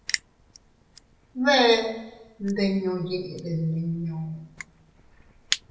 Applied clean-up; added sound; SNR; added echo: none; Crushing; 12 dB; reverberation time 0.7 s.